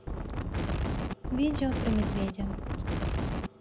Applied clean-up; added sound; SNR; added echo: none; Wind; -3 dB; none.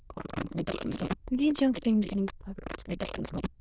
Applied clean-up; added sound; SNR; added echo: neural diffusion model UNIVERSE++.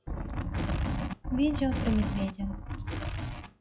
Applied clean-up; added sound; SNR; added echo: classical method log-MMSE.